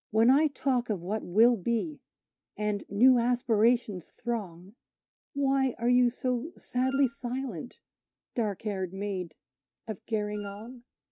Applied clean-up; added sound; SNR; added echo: neural mask model RNNoise.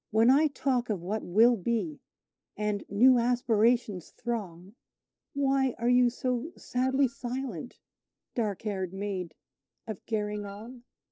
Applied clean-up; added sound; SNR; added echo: neural separator model SepFormer DNS4.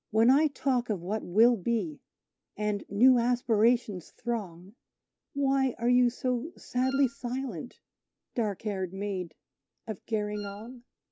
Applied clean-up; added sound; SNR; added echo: none; Wind instrument, woodwind instrument; 20 dB; none.